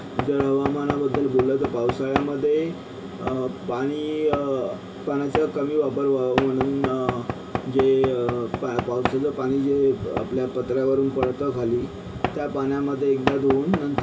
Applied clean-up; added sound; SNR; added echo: none; Knock / Wood; 8 dB; reverberation time 0.1 s.